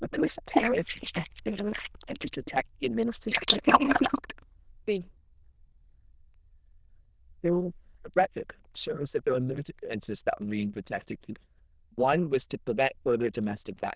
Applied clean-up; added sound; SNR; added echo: neural diffusion model UNIVERSE++.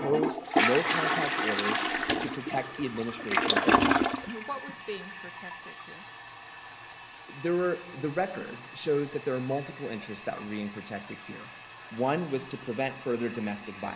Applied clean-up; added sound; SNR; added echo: none; Toilet flush; -1 dB; none.